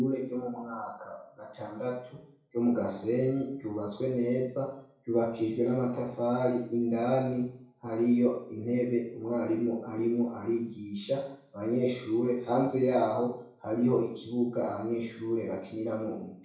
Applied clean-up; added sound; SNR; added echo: none; none; none; reverberation time 0.6 s.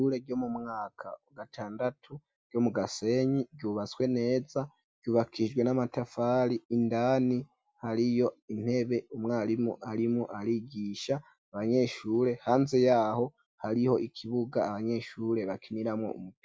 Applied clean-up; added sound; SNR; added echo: none; none; none; none.